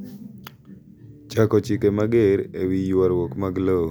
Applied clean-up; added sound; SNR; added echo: none; none; none; none.